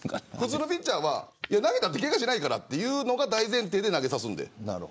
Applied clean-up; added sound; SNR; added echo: neural mask model Resemble Enhance denoiser.